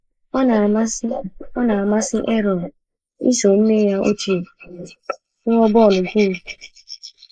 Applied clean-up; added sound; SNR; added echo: neural mask model Resemble Enhance denoiser.